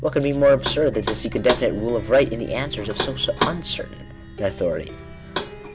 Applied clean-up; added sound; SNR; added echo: none; Knock + Plucked string instrument; 7 dB; none.